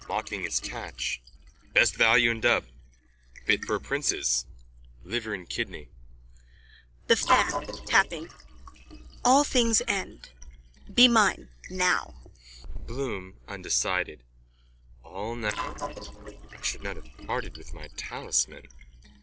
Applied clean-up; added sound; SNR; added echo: neural separator model SepFormer DNS4.